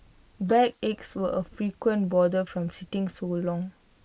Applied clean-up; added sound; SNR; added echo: neural mask model Resemble Enhance denoiser.